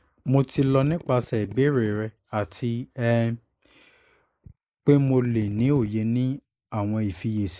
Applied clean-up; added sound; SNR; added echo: neural mask model Resemble Enhance denoiser.